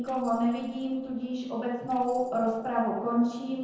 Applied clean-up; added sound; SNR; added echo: neural separator model SepFormer DNS4.